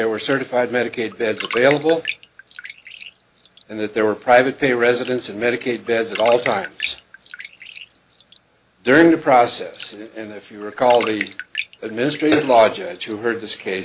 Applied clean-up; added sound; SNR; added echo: none; Bathtub (filling or washing); 15 dB; none.